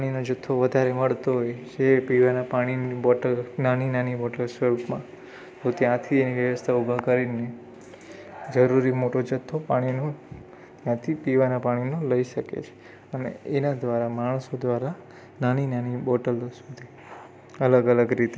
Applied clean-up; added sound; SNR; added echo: none; none; none; none.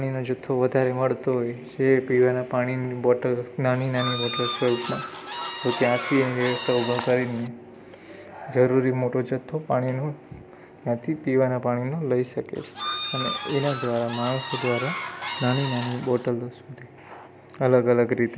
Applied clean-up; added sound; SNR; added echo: none; Bird / Fowl; 7 dB; none.